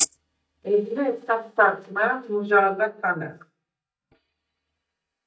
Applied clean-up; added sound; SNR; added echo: neural mask model DeepFilterNet 3.